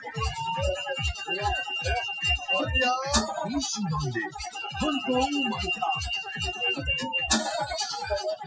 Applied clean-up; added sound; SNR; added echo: classical method Wiener filter.